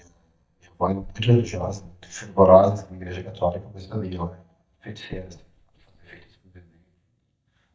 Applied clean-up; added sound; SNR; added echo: neural mask model DeepFilterNet 3.